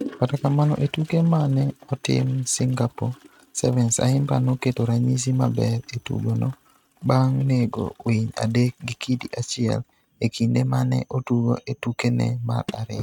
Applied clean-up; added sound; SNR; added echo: neural mask model RNNoise.